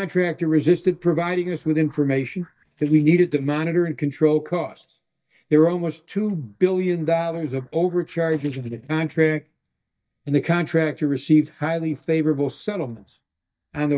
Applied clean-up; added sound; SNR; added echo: neural mask model DeepFilterNet 3.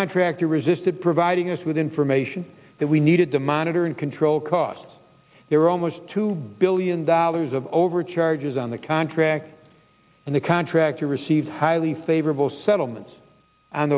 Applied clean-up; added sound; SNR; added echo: none; none; none; none.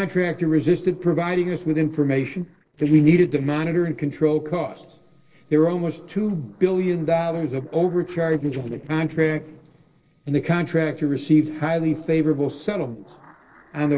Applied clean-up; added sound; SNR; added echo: neural separator model SepFormer DNS4.